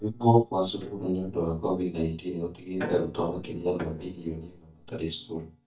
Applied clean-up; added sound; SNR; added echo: neural mask model DeepFilterNet 3.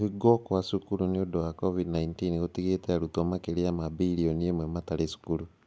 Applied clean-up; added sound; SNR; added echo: none; none; none; none.